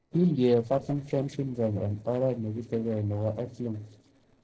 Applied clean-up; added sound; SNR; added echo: neural separator model SepFormer DNS4.